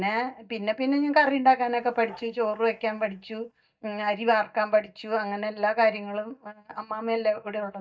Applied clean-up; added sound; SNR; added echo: neural mask model DeepFilterNet 3.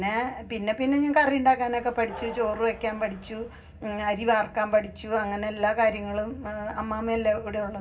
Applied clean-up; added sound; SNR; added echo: none; Train; 18 dB; reverberation time 0.4 s.